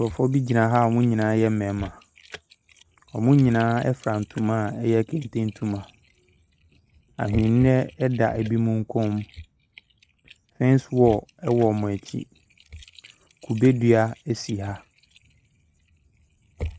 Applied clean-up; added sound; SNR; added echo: neural mask model RNNoise.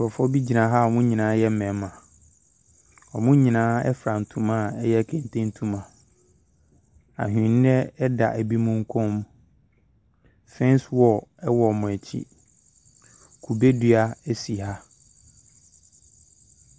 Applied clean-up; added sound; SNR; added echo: none; none; none; none.